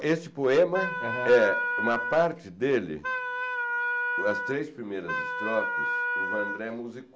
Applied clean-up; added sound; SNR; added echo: none; Wind instrument, woodwind instrument; 2 dB; none.